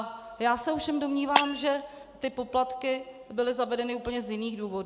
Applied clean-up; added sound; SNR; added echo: none; Shatter; 4 dB; none.